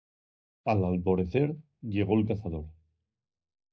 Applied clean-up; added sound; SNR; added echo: neural mask model DeepFilterNet 3.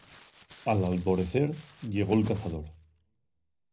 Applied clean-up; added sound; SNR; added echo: none; Crumpling, crinkling; 17 dB; reverberation time 0.4 s.